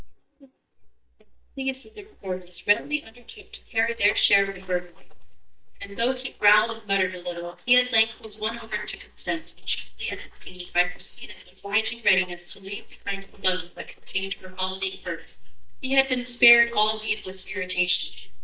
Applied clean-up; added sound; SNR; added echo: neural mask model DeepFilterNet 3.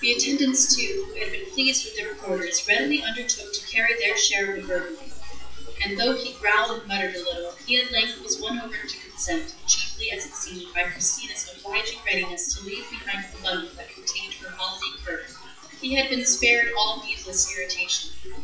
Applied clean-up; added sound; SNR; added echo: classical method WPE with log-MMSE.